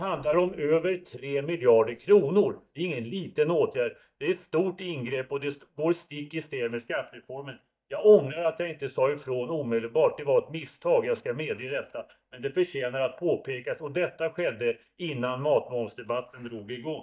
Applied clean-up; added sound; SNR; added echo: neural mask model DeepFilterNet 3.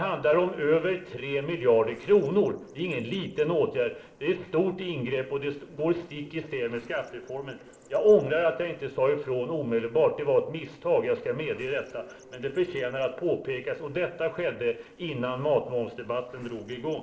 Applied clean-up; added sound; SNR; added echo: neural separator model SepFormer DNS4.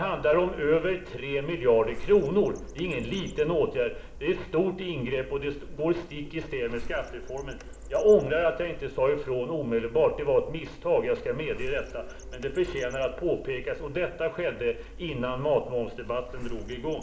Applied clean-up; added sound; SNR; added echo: none; Printer; 13 dB; reverberation time 0.6 s.